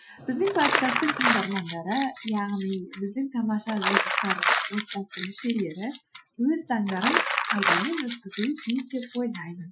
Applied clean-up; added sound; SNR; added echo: classical method Wiener filter.